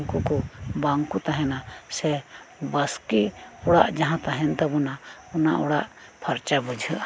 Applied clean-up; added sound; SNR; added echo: none; none; none; none.